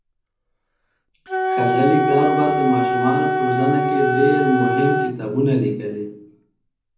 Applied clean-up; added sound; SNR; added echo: none; Wind instrument, woodwind instrument; 1 dB; reverberation time 0.6 s.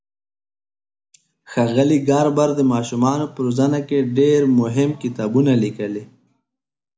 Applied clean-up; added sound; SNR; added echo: none; none; none; none.